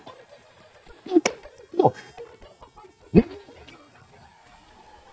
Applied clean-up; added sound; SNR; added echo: neural mask model DeepFilterNet 3.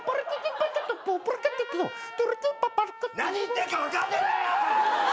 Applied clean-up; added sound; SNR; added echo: none; Trumpet; 17 dB; none.